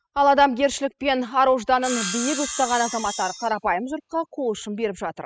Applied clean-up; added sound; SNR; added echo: classical method spectral subtraction.